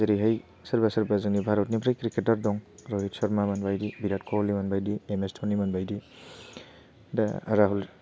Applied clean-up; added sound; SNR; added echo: none; none; none; none.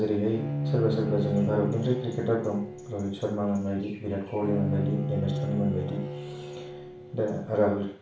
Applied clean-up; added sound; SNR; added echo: none; Bowed string instrument; 4 dB; reverberation time 0.4 s.